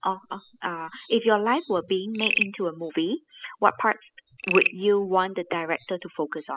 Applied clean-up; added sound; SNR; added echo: classical method spectral subtraction.